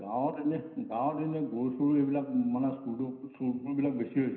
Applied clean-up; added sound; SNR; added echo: none; none; none; reverberation time 0.9 s.